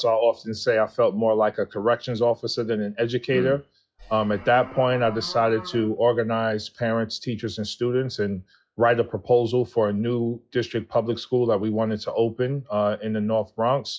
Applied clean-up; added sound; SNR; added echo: classical method log-MMSE.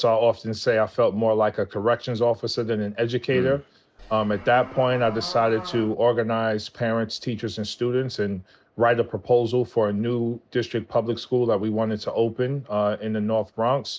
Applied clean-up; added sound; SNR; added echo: none; Livestock, farm animals, working animals; 15 dB; none.